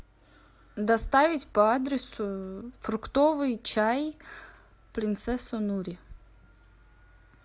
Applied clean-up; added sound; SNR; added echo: none; none; none; none.